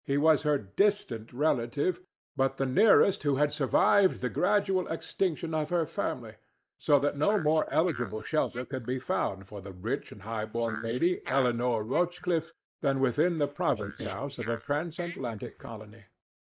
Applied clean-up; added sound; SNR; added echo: neural mask model Resemble Enhance denoiser.